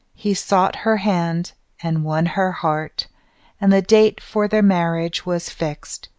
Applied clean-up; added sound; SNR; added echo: none; none; none; none.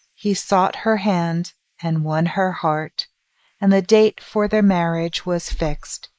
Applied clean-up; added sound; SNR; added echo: neural mask model Resemble Enhance denoiser.